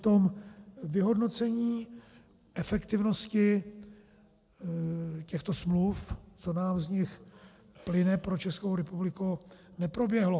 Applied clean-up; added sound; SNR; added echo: none; none; none; none.